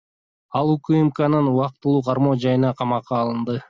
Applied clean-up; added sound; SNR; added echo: none; none; none; none.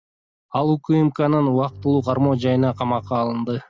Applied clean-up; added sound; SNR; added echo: none; Bowed string instrument; 18 dB; none.